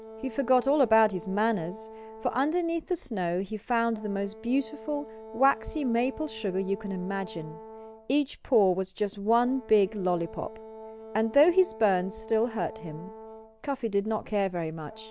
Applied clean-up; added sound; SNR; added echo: none; Brass instrument; 17 dB; none.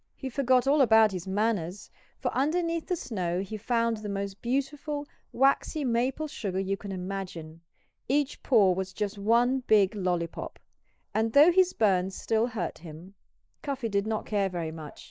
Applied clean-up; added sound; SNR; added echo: neural mask model Resemble Enhance denoiser.